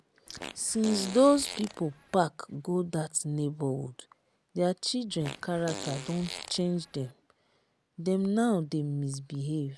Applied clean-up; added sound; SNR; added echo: none; Fart; 13 dB; none.